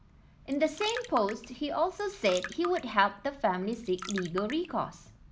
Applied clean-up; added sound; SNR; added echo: none; Trickle, dribble; 13 dB; none.